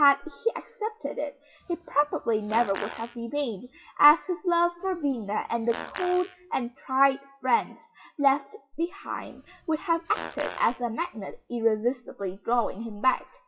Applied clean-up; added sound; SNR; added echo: classical method WPE with log-MMSE.